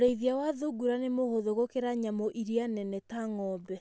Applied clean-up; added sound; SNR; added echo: none; none; none; none.